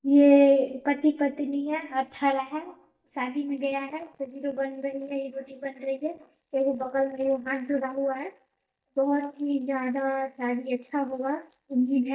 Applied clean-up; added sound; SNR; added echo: neural mask model DeepFilterNet 3.